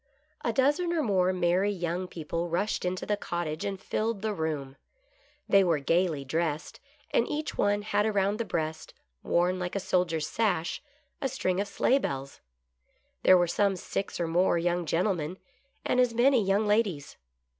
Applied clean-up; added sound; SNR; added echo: none; none; none; none.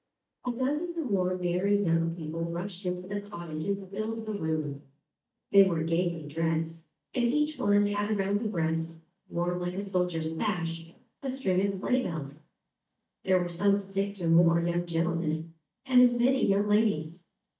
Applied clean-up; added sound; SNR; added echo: neural mask model DeepFilterNet 3.